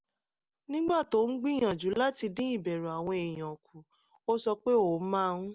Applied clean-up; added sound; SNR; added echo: none; none; none; none.